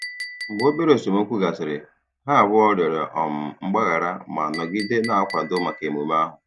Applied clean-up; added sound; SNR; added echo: none; Chink, clink; 17 dB; none.